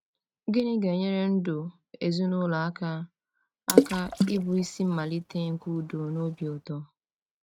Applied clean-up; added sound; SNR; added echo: neural mask model RNNoise.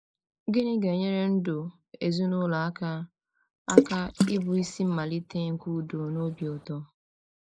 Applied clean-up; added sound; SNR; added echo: neural mask model Resemble Enhance denoiser.